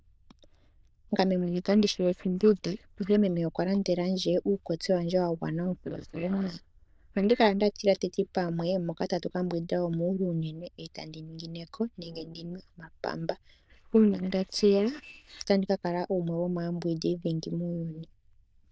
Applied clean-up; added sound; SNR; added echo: neural diffusion model UNIVERSE++.